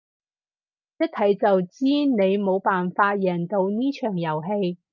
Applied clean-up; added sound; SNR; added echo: none; none; none; none.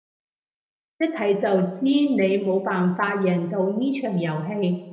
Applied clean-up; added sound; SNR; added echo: none; none; none; reverberation time 0.7 s.